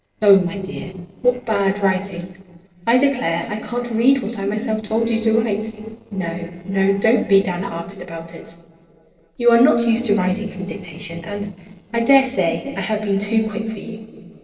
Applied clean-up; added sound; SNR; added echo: neural separator model SepFormer DNS4.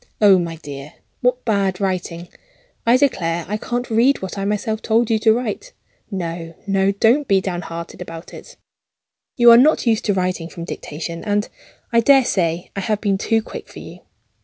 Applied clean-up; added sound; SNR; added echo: none; none; none; none.